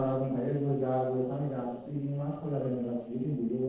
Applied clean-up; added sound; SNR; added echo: neural separator model SepFormer DNS4.